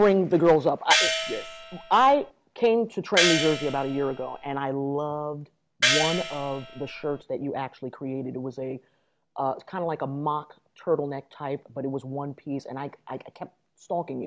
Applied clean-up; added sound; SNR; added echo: none; Gong; 1 dB; none.